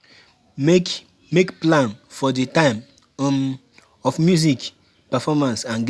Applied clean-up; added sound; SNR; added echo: none; none; none; none.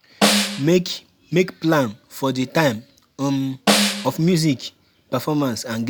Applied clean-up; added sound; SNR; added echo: none; Snare drum; 0 dB; none.